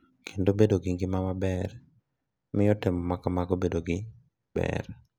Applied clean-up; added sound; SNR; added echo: none; none; none; none.